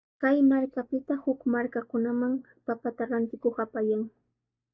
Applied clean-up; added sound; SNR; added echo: neural mask model DeepFilterNet 3.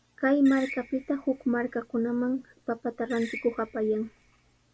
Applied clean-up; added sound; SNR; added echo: none; Screech; 17 dB; none.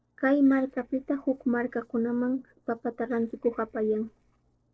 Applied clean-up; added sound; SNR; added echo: neural separator model SepFormer DNS4.